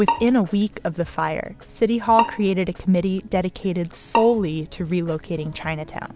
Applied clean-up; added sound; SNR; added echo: none; Bowed string instrument; 9 dB; none.